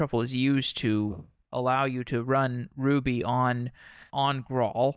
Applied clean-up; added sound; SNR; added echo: neural mask model DeepFilterNet 3.